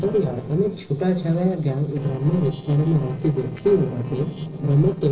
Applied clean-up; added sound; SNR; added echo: neural separator model SepFormer DNS4.